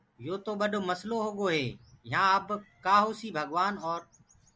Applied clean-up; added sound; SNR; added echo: none; none; none; none.